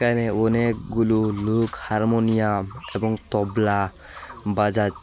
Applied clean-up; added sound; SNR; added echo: none; none; none; none.